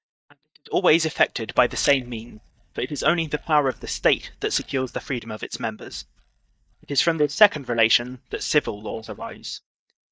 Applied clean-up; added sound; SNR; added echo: neural mask model DeepFilterNet 3.